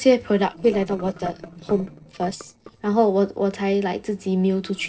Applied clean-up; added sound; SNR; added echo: neural separator model SepFormer DNS4.